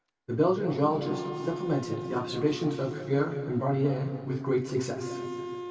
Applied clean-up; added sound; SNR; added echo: none; Wind instrument, woodwind instrument; 11 dB; reverberation time 2.5 s.